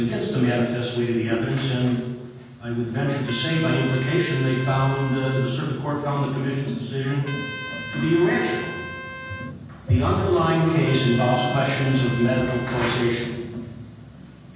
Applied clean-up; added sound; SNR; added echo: none; Trumpet; 12 dB; reverberation time 1.2 s.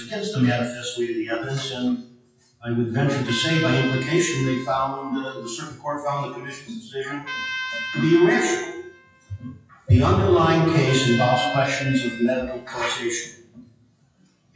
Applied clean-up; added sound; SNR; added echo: classical method WPE with log-MMSE.